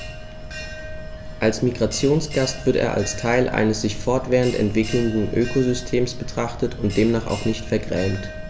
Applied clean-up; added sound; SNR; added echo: none; Bell; 16 dB; none.